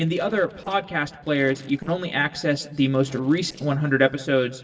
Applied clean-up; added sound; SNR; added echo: neural separator model SepFormer DNS4.